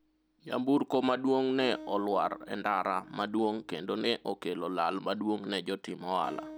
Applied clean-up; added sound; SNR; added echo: none; Acoustic guitar; 20 dB; none.